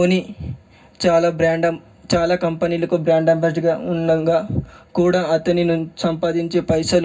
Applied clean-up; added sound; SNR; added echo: none; none; none; reverberation time 0.4 s.